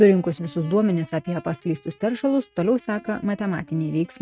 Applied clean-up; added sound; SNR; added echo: neural mask model RNNoise.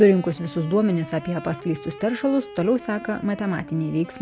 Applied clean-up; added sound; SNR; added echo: none; Wind instrument, woodwind instrument; 17 dB; none.